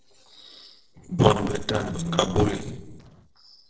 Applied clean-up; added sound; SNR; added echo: neural separator model SepFormer DNS4.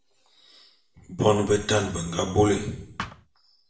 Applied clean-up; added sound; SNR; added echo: none; Thump, thud; 10 dB; reverberation time 0.6 s.